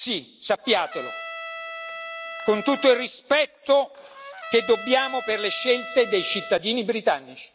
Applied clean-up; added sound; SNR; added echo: none; Trumpet; 12 dB; none.